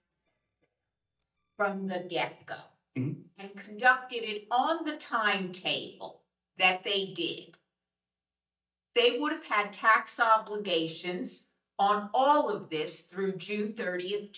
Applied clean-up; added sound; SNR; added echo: neural mask model DeepFilterNet 3.